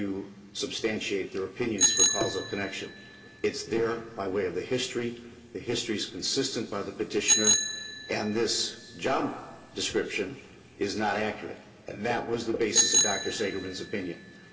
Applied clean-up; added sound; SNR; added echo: none; Bicycle bell; 1 dB; reverberation time 2.4 s.